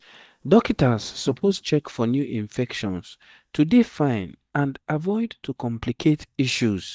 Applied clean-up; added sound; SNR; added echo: neural mask model DeepFilterNet 3.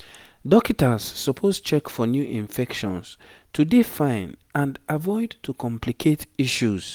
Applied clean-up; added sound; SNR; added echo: none; none; none; none.